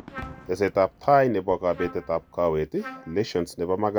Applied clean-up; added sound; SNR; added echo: none; Trumpet + Fireworks; 19 dB; none.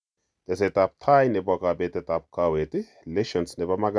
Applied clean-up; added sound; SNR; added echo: none; none; none; none.